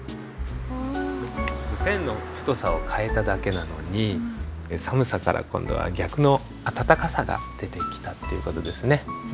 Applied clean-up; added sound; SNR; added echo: none; Traffic noise, roadway noise; 18 dB; none.